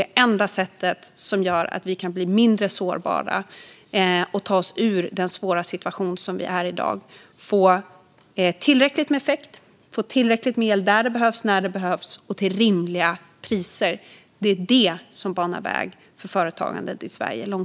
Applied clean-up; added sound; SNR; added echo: none; none; none; none.